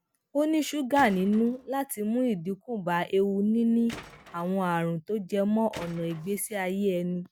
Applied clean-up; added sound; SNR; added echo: none; Tools; 18 dB; none.